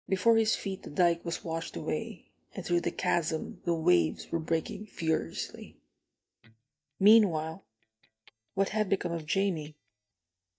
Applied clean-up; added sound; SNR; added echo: neural mask model DeepFilterNet 3.